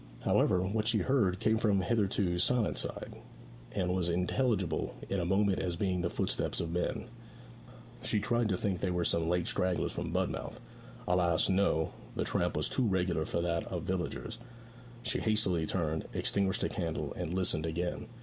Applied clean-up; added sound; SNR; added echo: none; none; none; none.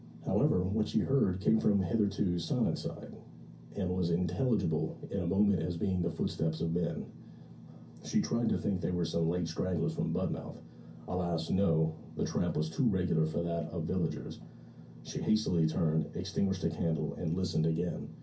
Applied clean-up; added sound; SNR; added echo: none; none; none; reverberation time 0.3 s.